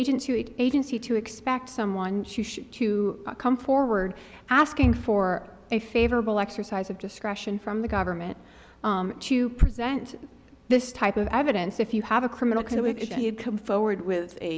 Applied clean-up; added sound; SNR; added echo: none; none; none; none.